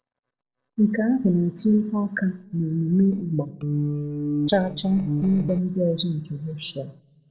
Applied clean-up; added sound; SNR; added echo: neural separator model SepFormer DNS4.